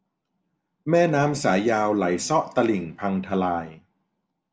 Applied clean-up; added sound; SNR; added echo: none; none; none; none.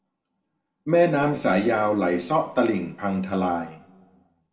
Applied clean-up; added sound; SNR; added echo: none; none; none; reverberation time 0.8 s.